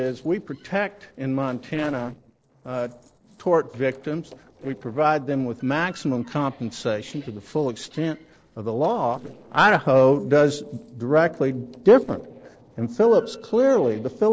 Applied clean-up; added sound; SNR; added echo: neural separator model SepFormer DNS4.